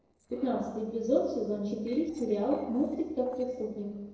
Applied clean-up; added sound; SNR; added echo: neural separator model SepFormer DNS4.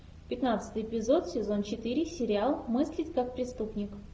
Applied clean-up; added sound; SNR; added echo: none; none; none; none.